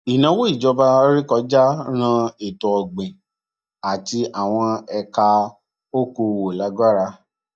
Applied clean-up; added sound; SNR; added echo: neural mask model DeepFilterNet 3.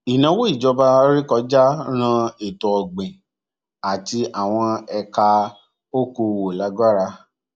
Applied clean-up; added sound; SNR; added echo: none; none; none; none.